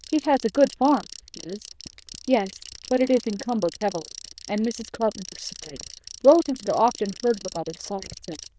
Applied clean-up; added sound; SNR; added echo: neural diffusion model UNIVERSE++.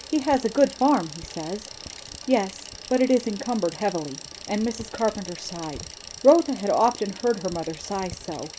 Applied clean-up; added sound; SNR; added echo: none; Bicycle; 16 dB; none.